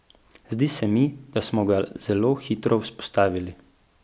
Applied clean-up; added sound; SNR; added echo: none; none; none; none.